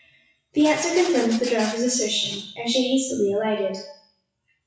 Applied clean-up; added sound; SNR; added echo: classical method WPE with log-MMSE.